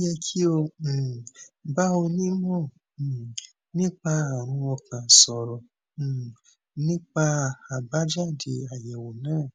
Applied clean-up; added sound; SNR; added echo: none; none; none; none.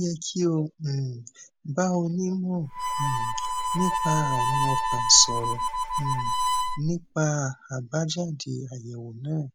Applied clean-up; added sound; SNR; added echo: none; Harmonica; 2 dB; none.